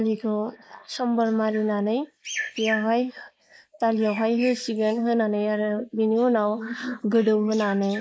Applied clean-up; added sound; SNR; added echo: neural mask model Resemble Enhance denoiser.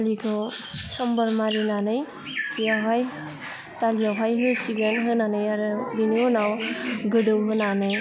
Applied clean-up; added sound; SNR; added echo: none; none; none; none.